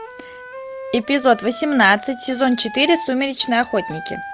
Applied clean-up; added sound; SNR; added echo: none; Wind instrument, woodwind instrument; 14 dB; none.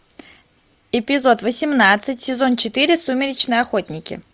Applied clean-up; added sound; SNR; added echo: none; none; none; none.